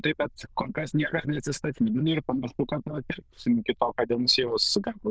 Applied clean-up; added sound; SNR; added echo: neural diffusion model UNIVERSE++.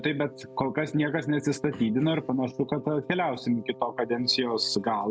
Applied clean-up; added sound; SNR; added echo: none; Wind instrument, woodwind instrument; 18 dB; none.